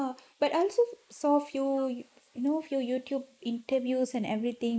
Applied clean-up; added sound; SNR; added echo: neural mask model Resemble Enhance denoiser.